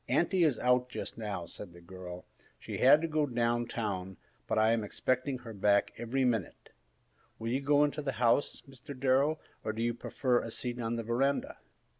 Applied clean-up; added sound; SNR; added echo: none; none; none; none.